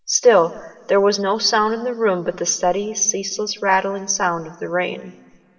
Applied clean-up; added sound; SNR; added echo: none; none; none; reverberation time 2.3 s.